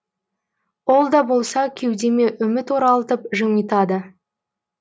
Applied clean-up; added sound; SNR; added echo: none; none; none; none.